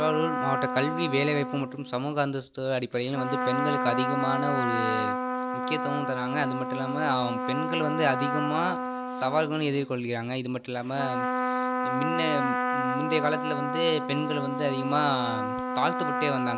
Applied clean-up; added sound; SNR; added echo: none; Trumpet; 2 dB; none.